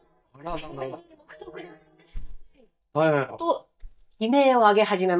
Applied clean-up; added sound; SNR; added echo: neural mask model DeepFilterNet 3.